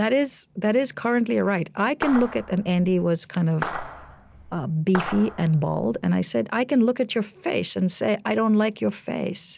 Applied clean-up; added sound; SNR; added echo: none; Clapping; 11 dB; none.